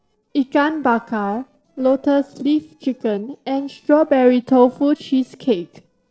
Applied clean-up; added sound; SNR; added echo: neural separator model SepFormer DNS4.